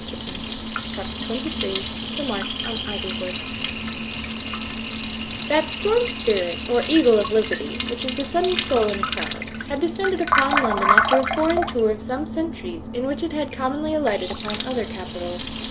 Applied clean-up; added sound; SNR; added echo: none; Liquid; 2 dB; none.